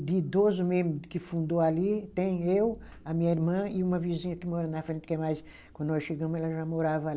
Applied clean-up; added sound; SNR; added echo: none; none; none; none.